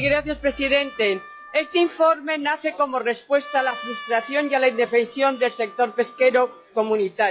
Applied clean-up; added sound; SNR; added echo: classical method log-MMSE.